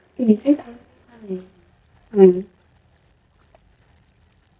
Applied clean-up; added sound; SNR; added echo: neural mask model DeepFilterNet 3.